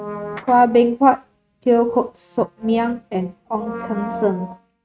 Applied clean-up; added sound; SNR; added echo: neural mask model RNNoise.